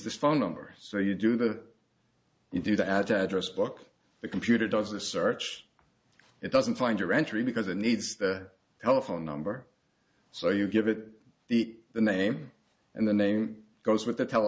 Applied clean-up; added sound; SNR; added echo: none; none; none; none.